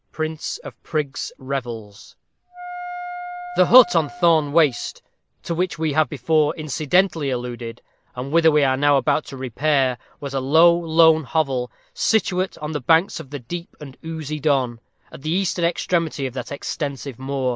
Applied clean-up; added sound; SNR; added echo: none; Wind instrument, woodwind instrument; 12 dB; none.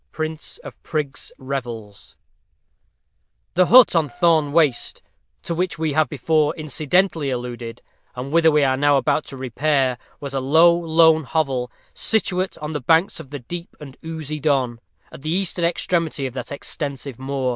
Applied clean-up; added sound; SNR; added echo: neural diffusion model UNIVERSE++.